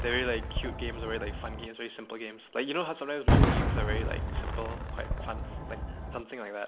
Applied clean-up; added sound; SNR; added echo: none; Fireworks; -5 dB; none.